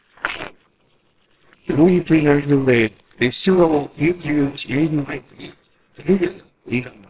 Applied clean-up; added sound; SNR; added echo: neural separator model SepFormer WHAMR!.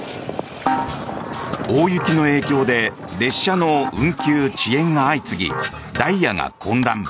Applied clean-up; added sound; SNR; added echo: none; none; none; none.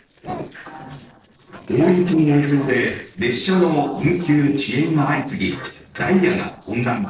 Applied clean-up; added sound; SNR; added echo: neural separator model SepFormer DNS4.